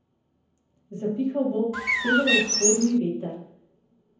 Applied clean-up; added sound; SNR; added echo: none; Bird; -4 dB; reverberation time 0.7 s.